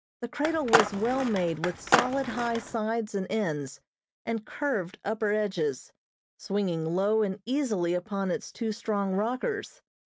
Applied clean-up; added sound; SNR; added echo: none; Skateboard; 0 dB; none.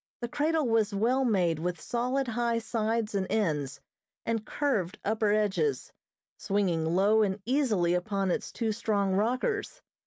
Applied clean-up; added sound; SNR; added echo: none; none; none; none.